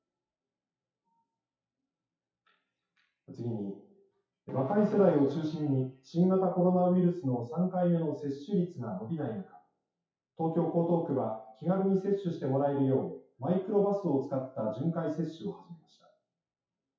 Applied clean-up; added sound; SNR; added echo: classical method WPE with log-MMSE.